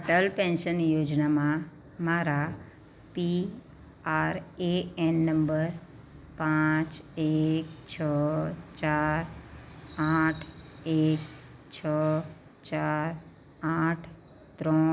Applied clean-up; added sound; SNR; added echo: none; none; none; none.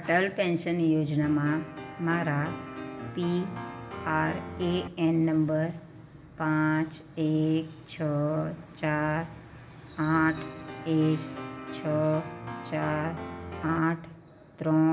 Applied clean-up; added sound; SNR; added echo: none; Piano; 10 dB; reverberation time 1.0 s.